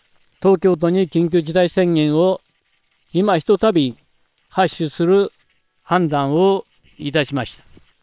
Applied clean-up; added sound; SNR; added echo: neural separator model SepFormer WHAM!.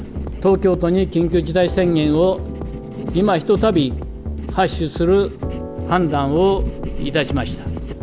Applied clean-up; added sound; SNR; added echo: none; Writing; 16 dB; none.